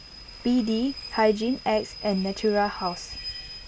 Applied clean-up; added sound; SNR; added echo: none; Rain / Train; 14 dB; none.